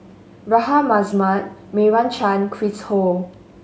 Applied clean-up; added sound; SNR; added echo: none; none; none; none.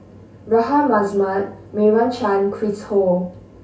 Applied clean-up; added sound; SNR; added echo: none; none; none; reverberation time 0.2 s.